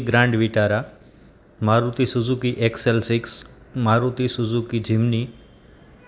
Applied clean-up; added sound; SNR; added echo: none; none; none; none.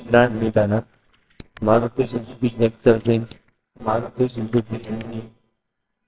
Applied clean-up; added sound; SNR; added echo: neural separator model SepFormer WHAMR!.